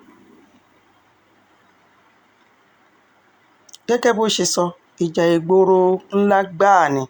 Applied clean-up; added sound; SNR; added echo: none; none; none; none.